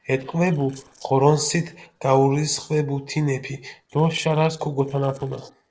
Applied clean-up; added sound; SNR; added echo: neural separator model SepFormer DNS4.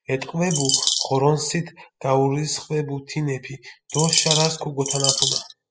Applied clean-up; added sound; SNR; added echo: classical method spectral subtraction.